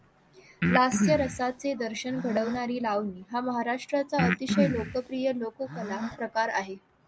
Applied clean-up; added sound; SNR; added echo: none; Breathing; 2 dB; none.